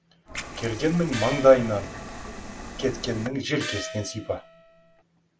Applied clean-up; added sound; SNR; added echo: none; Liquid + Gong; 10 dB; none.